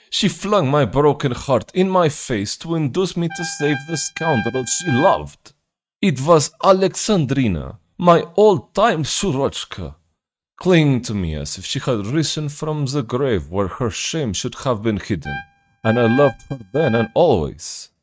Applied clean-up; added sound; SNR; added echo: neural mask model RNNoise.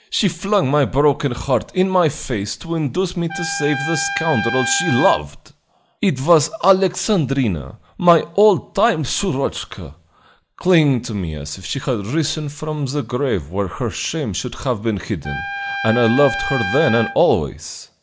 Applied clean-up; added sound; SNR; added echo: none; Trumpet; 8 dB; none.